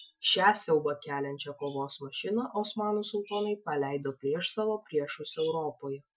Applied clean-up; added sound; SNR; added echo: classical method Wiener filter.